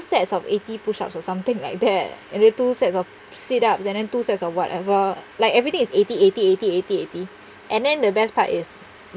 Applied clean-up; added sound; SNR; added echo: none; none; none; none.